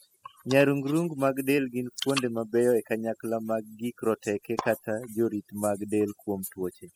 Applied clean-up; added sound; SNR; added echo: classical method spectral subtraction.